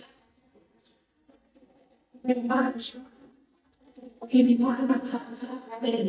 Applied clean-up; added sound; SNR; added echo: neural mask model DeepFilterNet 3.